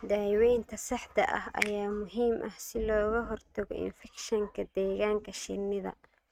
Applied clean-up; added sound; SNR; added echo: neural mask model RNNoise.